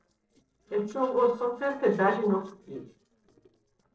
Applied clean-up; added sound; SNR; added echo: neural separator model SepFormer DNS4.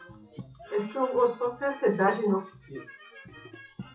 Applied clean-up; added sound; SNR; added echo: classical method WPE with log-MMSE.